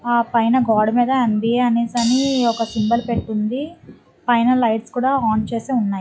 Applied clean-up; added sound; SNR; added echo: classical method log-MMSE.